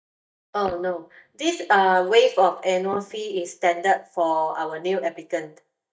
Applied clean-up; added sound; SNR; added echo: neural mask model DeepFilterNet 3.